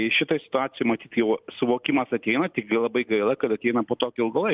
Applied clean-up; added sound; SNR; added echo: none; none; none; none.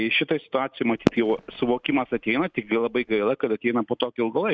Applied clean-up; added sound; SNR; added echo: neural mask model RNNoise.